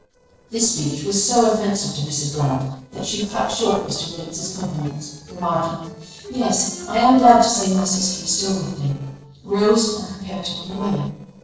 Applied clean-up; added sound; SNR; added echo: neural separator model SepFormer DNS4.